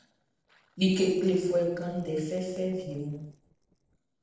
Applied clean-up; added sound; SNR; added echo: neural separator model SepFormer DNS4.